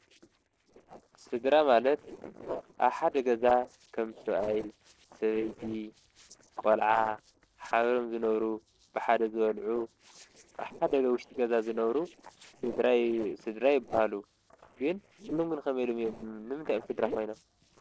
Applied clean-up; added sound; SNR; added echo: neural separator model SepFormer DNS4.